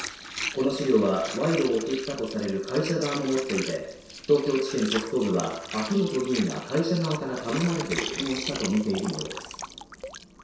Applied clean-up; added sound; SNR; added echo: none; Water; 10 dB; reverberation time 0.7 s.